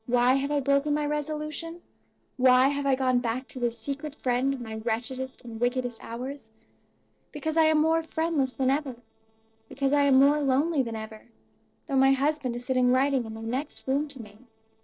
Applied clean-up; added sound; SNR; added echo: neural separator model SepFormer DNS4.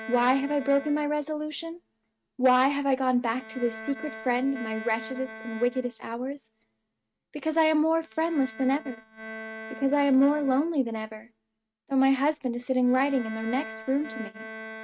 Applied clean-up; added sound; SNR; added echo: neural mask model RNNoise.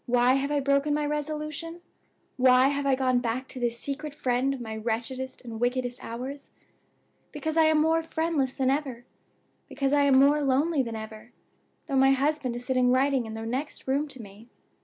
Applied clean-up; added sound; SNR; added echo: none; none; none; none.